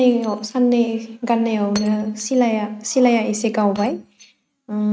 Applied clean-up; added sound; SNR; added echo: neural mask model RNNoise.